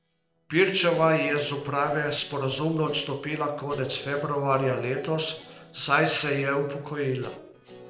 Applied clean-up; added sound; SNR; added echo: neural separator model SepFormer DNS4.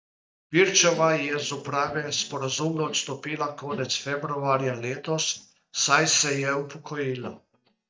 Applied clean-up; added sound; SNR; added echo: neural mask model DeepFilterNet 3.